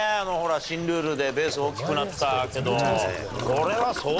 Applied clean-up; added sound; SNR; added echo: none; Toilet flush; 13 dB; none.